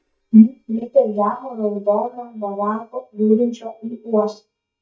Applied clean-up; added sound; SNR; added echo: neural mask model DeepFilterNet 3.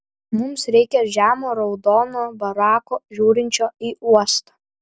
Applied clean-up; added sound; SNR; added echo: none; none; none; none.